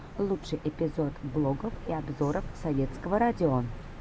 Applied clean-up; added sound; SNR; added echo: none; Bird vocalization, bird call, bird song; 11 dB; none.